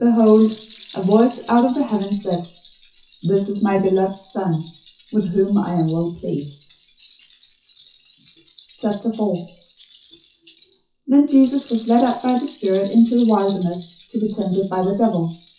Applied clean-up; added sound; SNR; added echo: classical method WPE with log-MMSE.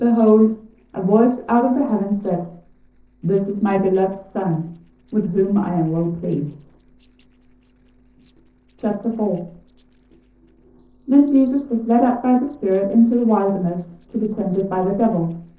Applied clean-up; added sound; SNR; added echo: neural separator model SepFormer DNS4.